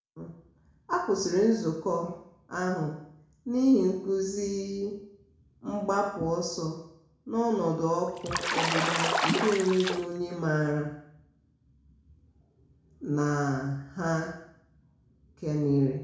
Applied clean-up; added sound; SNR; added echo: none; Bathtub (filling or washing) / Splash, splatter; 0 dB; reverberation time 0.6 s.